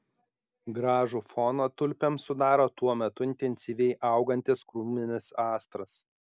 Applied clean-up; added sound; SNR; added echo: none; none; none; none.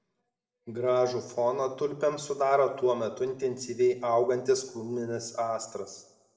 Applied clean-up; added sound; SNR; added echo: none; none; none; reverberation time 0.8 s.